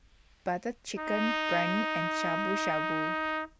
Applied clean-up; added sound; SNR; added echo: none; Trumpet; -2 dB; none.